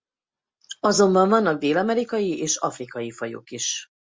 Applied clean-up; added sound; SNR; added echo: none; none; none; none.